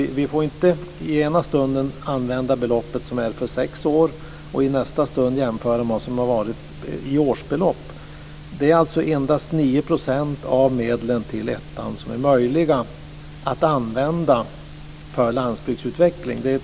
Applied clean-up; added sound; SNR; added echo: none; none; none; none.